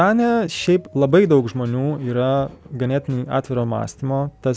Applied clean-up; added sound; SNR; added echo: none; none; none; none.